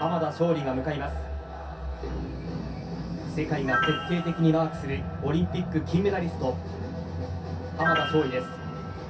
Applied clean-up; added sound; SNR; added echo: none; Piano; 9 dB; reverberation time 0.3 s.